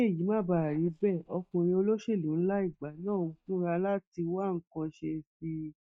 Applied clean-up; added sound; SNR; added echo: neural mask model DeepFilterNet 3.